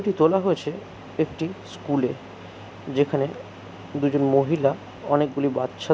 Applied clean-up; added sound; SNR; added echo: none; none; none; none.